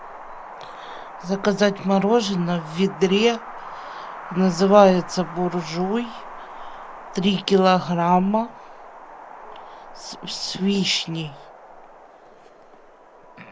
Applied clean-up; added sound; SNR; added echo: none; Wind; 15 dB; none.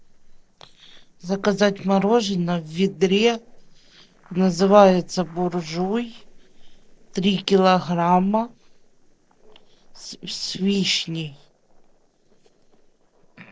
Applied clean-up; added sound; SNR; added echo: neural separator model SepFormer DNS4.